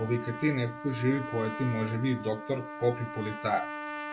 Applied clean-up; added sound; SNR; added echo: none; Trumpet; 9 dB; none.